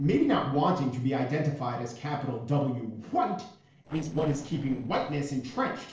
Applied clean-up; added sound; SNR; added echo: neural separator model SepFormer DNS4.